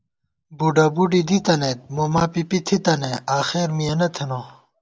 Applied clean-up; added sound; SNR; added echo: none; none; none; none.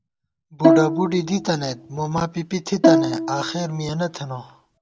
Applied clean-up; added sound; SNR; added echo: none; Bowed string instrument; -3 dB; none.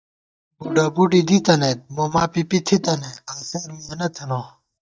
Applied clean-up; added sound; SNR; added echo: neural mask model DeepFilterNet 3.